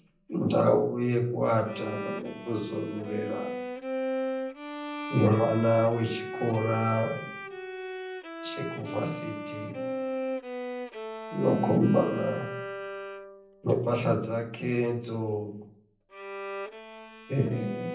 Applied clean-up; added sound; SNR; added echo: none; Bowed string instrument; 8 dB; reverberation time 0.6 s.